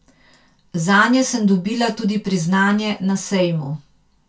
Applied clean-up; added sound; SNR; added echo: none; none; none; reverberation time 0.2 s.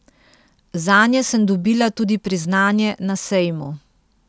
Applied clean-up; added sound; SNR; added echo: none; none; none; none.